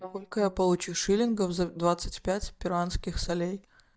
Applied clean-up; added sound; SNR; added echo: neural mask model DeepFilterNet 3.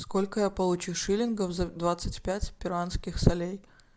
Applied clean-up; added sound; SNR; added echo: none; none; none; none.